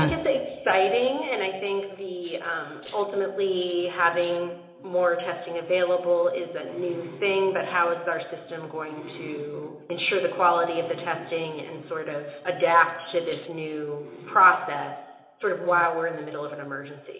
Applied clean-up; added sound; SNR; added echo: none; Cutlery, silverware; 15 dB; reverberation time 0.8 s.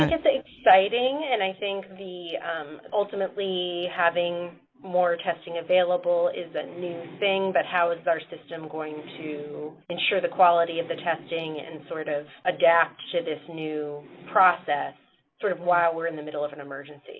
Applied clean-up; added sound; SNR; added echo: none; none; none; none.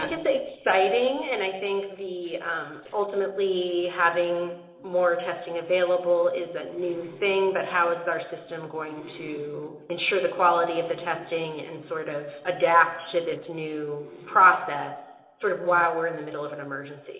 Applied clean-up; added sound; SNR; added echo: neural separator model SepFormer DNS4.